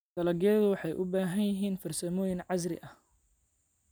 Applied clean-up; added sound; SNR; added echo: none; none; none; none.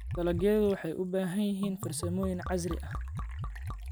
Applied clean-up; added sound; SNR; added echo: none; Liquid; 7 dB; none.